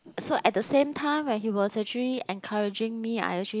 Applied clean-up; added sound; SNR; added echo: none; none; none; none.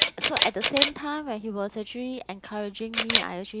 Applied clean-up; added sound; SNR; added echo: none; Camera; -2 dB; none.